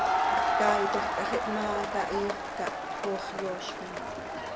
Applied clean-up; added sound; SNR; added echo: none; Crowd; -4 dB; none.